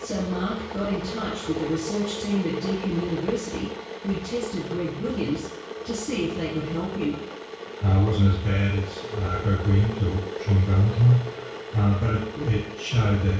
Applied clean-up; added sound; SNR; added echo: none; Boiling / Water; 11 dB; reverberation time 0.6 s.